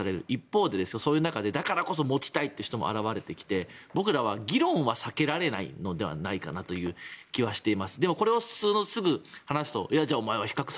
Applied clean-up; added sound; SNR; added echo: none; none; none; none.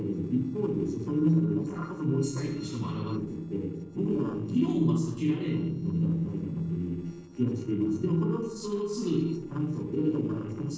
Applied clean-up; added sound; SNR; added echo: neural separator model SepFormer DNS4.